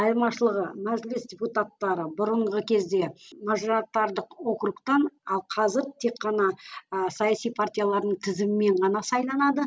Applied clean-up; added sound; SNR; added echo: none; none; none; none.